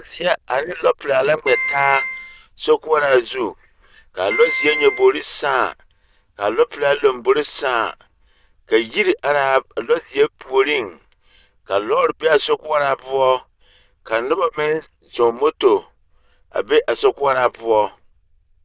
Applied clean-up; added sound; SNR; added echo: neural diffusion model UNIVERSE++.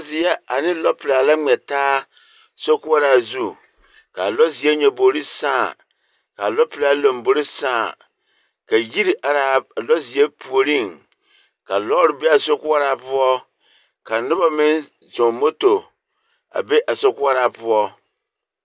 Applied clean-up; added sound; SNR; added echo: none; none; none; none.